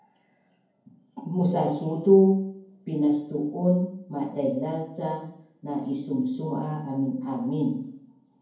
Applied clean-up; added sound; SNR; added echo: none; none; none; reverberation time 0.9 s.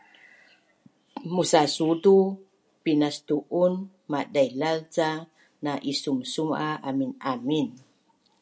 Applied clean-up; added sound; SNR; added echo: none; none; none; none.